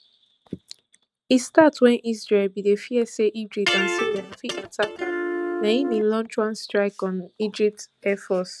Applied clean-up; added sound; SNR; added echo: neural mask model RNNoise.